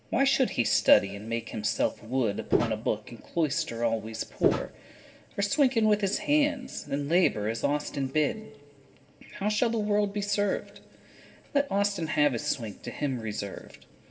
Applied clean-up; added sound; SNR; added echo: none; Walk, footsteps; -1 dB; reverberation time 1.6 s.